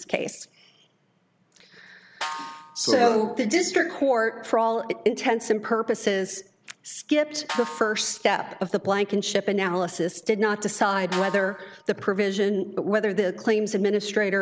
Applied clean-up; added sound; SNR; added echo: none; Snare drum; 14 dB; none.